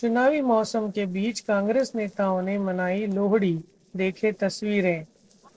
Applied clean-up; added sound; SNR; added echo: neural separator model SepFormer DNS4.